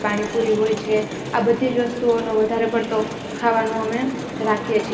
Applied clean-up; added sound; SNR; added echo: none; Crowd; 14 dB; reverberation time 2.0 s.